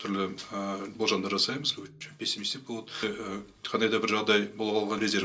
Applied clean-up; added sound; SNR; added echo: none; none; none; reverberation time 0.2 s.